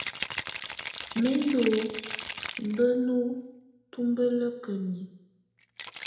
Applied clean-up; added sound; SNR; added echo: none; Rattle (instrument); 8 dB; reverberation time 0.8 s.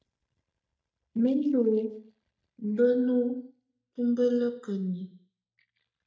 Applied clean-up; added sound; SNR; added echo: neural mask model DeepFilterNet 3.